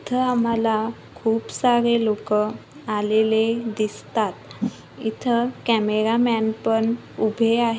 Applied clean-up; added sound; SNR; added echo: none; none; none; none.